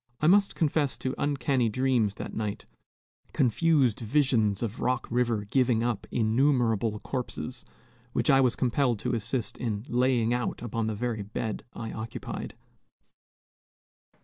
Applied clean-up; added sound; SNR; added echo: none; none; none; none.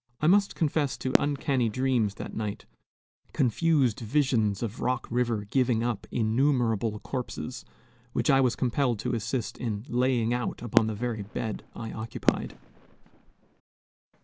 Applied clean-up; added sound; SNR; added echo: none; Fireworks; 5 dB; none.